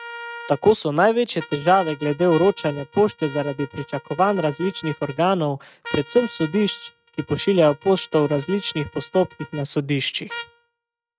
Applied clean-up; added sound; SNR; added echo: neural mask model RNNoise.